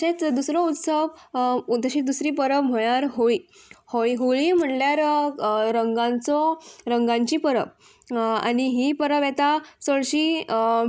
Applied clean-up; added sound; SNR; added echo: none; none; none; none.